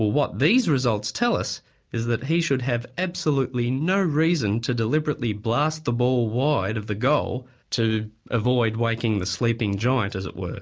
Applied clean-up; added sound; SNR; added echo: none; none; none; none.